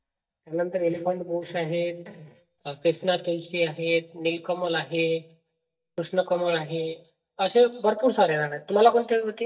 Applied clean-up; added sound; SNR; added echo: neural mask model DeepFilterNet 3.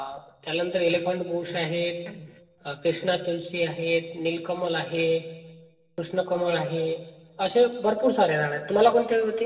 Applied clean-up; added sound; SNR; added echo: neural separator model SepFormer DNS4.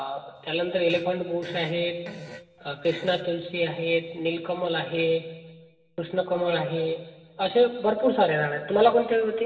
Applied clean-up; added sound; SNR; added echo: none; Fart; 20 dB; reverberation time 1.4 s.